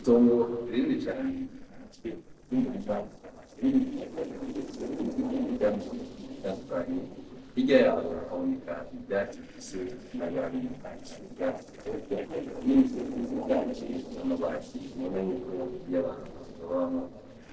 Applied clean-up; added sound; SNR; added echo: neural separator model SepFormer DNS4.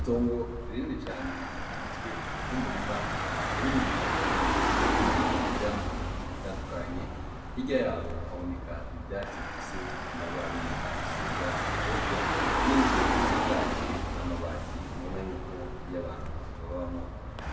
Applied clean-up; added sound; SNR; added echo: none; Engine / Car; -4 dB; reverberation time 1.7 s.